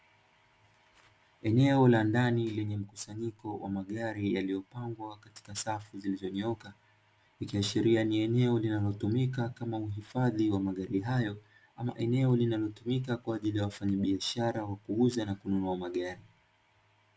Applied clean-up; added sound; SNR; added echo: none; none; none; none.